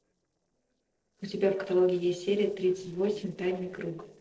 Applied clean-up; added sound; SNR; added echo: neural separator model SepFormer DNS4.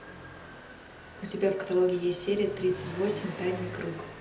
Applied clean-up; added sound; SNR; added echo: none; Motorcycle; 13 dB; reverberation time 0.8 s.